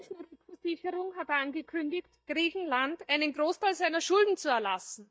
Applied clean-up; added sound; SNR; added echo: neural mask model DeepFilterNet 3.